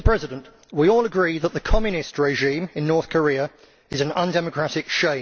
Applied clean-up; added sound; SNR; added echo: none; none; none; none.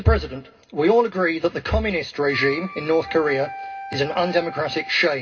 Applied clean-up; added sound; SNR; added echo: none; Wind instrument, woodwind instrument; 14 dB; reverberation time 0.2 s.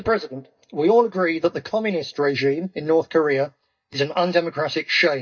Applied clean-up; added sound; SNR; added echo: neural mask model DeepFilterNet 3.